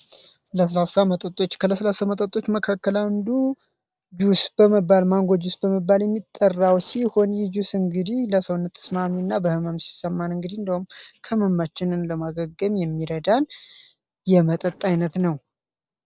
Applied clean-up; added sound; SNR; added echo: neural separator model SepFormer DNS4.